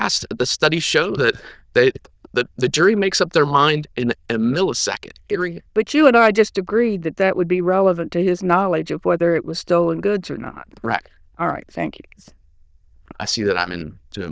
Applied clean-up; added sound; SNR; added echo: neural diffusion model UNIVERSE++.